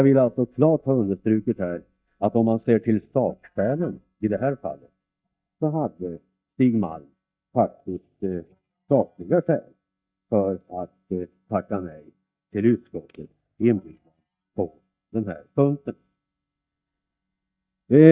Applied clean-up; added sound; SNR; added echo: neural mask model DeepFilterNet 3.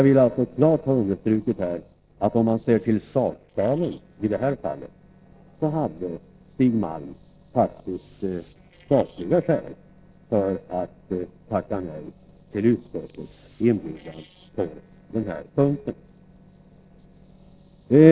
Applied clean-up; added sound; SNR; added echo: neural separator model SepFormer DNS4.